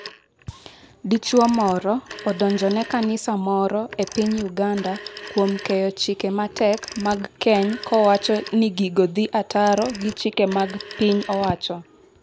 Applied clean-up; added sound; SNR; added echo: none; Telephone; 17 dB; none.